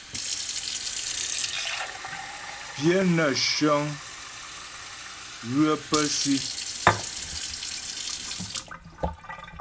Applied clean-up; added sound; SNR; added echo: none; Fill (with liquid) / Sink (filling or washing); 3 dB; none.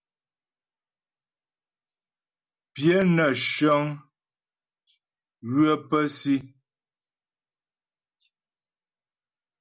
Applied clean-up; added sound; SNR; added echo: none; none; none; none.